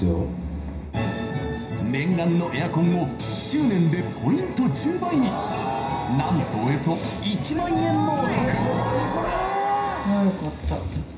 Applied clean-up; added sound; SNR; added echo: none; Drum kit; 16 dB; reverberation time 0.5 s.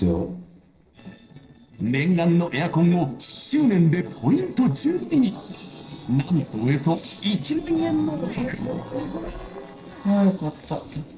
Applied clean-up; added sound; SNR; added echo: neural separator model SepFormer DNS4.